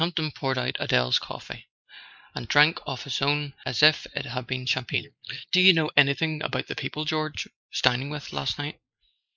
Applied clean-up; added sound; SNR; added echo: neural mask model Resemble Enhance denoiser.